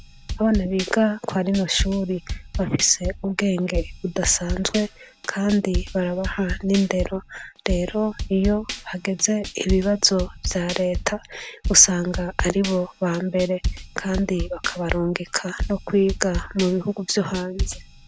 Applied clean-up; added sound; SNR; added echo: none; Drum / Drum kit; 8 dB; none.